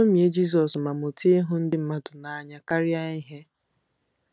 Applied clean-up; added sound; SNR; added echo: none; none; none; none.